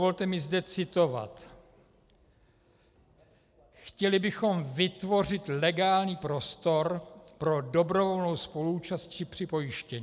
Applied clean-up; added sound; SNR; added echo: none; none; none; none.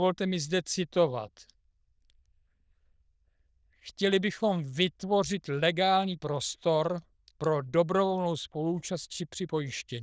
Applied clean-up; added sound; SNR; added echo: neural diffusion model UNIVERSE++.